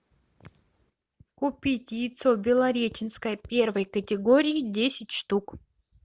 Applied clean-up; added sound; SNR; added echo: none; none; none; none.